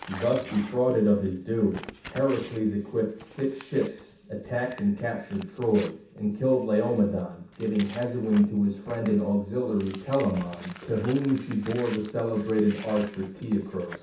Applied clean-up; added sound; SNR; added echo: none; Crumpling, crinkling / Tearing; 19 dB; reverberation time 0.7 s.